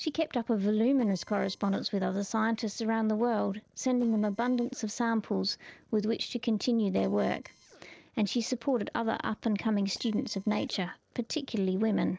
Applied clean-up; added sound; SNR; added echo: neural separator model SepFormer DNS4.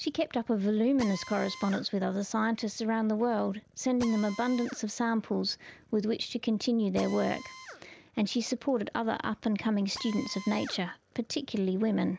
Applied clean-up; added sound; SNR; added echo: none; Drill; 19 dB; none.